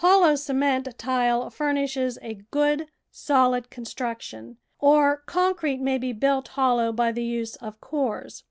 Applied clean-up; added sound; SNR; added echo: none; none; none; none.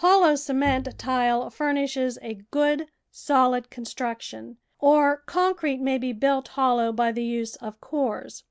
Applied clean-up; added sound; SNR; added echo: none; Bowed string instrument; 16 dB; none.